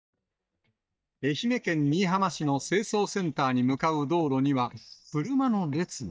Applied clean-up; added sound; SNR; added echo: neural mask model DeepFilterNet 3.